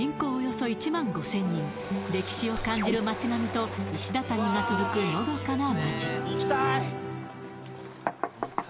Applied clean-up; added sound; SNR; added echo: none; Train; 17 dB; none.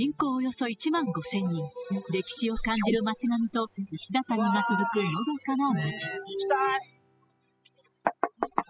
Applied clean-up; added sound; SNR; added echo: classical method spectral subtraction.